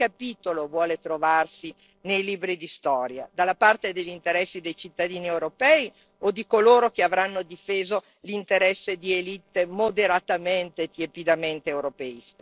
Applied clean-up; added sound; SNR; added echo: neural separator model SepFormer DNS4.